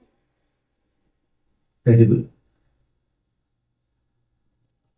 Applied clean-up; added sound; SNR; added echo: neural mask model DeepFilterNet 3.